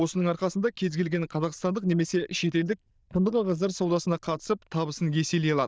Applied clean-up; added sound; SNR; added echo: neural diffusion model UNIVERSE++.